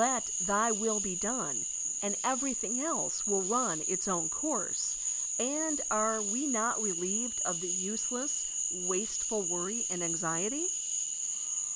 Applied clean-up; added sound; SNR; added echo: none; Frog; -2 dB; none.